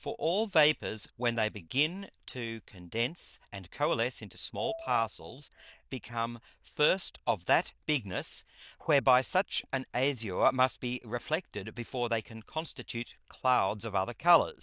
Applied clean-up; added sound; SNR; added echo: neural diffusion model UNIVERSE++.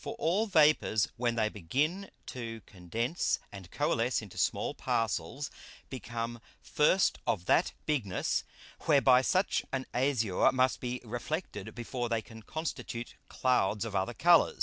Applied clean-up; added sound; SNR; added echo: none; none; none; none.